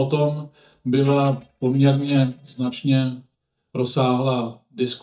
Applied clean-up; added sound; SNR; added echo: neural mask model DeepFilterNet 3.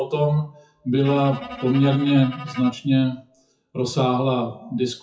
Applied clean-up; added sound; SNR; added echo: classical method WPE with log-MMSE.